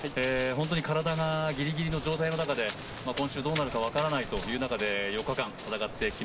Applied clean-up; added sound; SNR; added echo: none; Run; 13 dB; none.